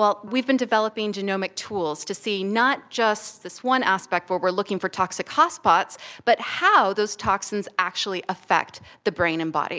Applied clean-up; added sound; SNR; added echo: none; none; none; none.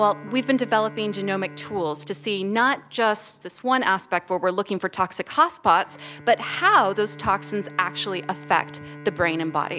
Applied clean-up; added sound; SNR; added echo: none; Bowed string instrument; 19 dB; none.